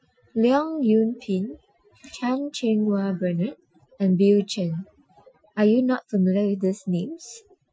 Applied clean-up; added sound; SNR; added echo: classical method Wiener filter.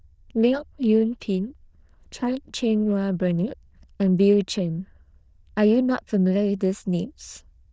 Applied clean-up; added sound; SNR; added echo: neural diffusion model UNIVERSE++.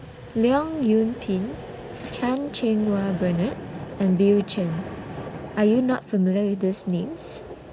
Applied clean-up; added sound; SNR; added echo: none; Vehicle; 13 dB; none.